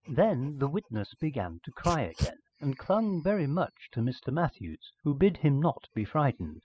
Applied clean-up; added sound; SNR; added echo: classical method spectral subtraction.